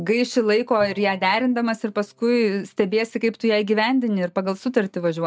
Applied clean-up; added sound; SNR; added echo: neural mask model DeepFilterNet 3.